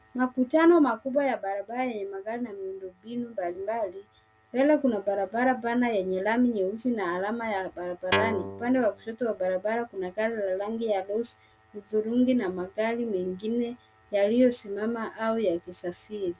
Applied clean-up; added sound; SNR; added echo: none; Guitar; 3 dB; none.